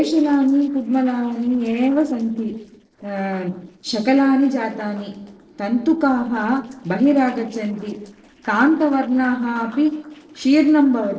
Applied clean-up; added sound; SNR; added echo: neural separator model SepFormer DNS4.